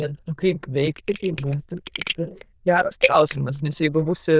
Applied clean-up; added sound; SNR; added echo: neural diffusion model UNIVERSE++.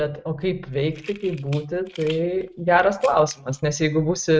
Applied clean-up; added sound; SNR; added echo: neural mask model RNNoise.